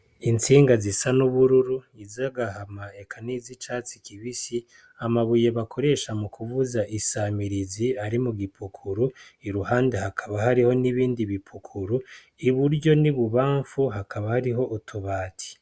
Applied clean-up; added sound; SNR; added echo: none; none; none; none.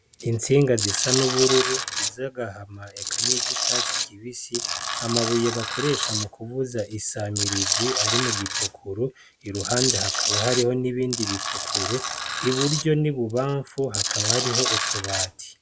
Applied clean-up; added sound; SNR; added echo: none; Tools; 1 dB; none.